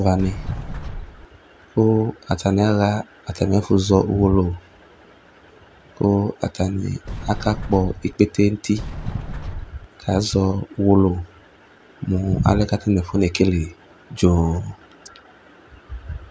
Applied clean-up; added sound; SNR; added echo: none; Sliding door; 9 dB; none.